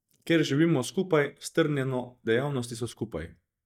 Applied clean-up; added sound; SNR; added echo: neural mask model DeepFilterNet 3.